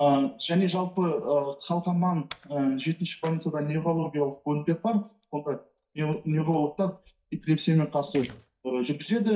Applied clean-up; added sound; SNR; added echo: neural mask model DeepFilterNet 3.